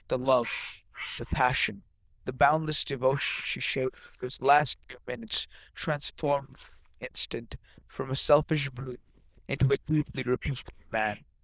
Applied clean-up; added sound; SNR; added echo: neural diffusion model UNIVERSE++.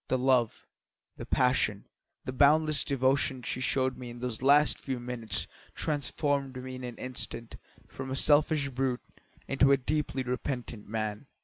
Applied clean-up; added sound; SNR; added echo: none; none; none; none.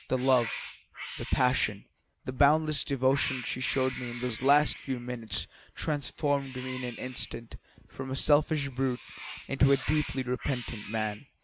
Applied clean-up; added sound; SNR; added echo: none; Cat; 14 dB; none.